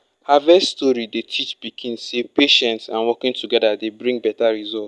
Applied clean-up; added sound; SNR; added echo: none; none; none; none.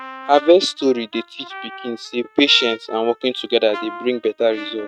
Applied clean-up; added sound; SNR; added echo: neural mask model RNNoise.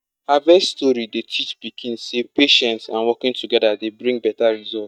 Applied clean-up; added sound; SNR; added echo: neural mask model DeepFilterNet 3.